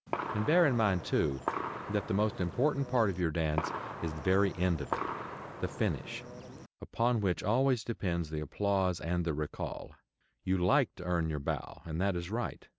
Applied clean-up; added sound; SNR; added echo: none; Gunshot, gunfire; 8 dB; none.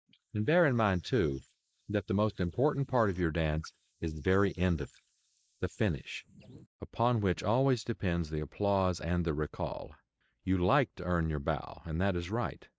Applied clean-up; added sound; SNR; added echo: neural mask model Resemble Enhance denoiser.